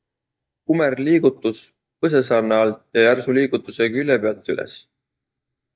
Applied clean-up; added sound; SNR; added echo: neural mask model DeepFilterNet 3.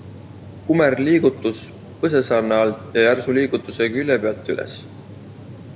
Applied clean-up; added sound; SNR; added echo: none; Cricket; 18 dB; reverberation time 0.8 s.